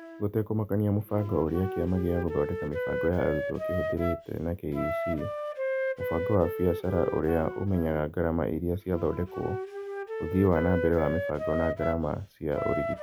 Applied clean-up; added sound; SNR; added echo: none; Wind instrument, woodwind instrument; 5 dB; none.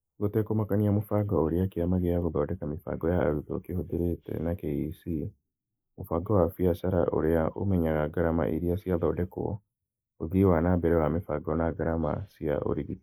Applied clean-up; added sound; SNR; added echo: neural mask model Resemble Enhance denoiser.